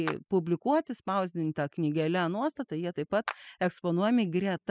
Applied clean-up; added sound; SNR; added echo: classical method spectral subtraction.